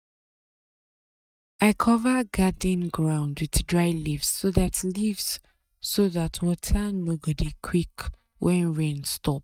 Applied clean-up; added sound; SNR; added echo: neural mask model DeepFilterNet 3.